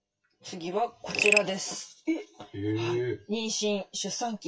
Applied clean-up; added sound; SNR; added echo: classical method WPE with log-MMSE.